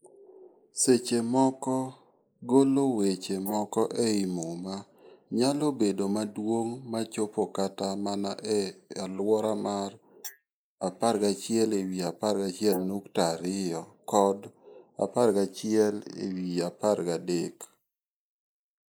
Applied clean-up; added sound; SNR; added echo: neural mask model Resemble Enhance denoiser.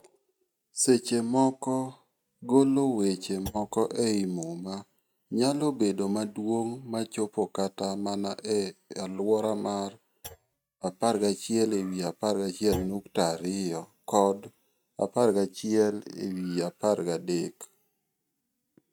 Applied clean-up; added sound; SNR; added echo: neural mask model RNNoise.